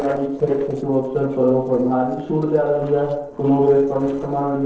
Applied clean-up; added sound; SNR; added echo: neural separator model SepFormer DNS4.